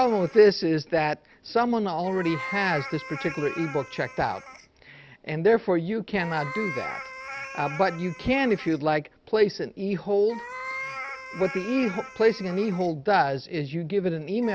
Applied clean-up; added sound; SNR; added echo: none; Meow; 14 dB; none.